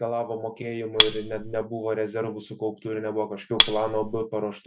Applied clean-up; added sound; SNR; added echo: none; Cutlery, silverware; -4 dB; none.